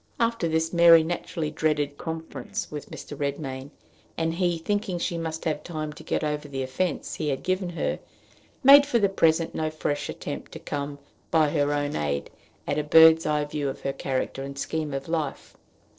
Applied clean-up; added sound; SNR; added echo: neural separator model SepFormer DNS4.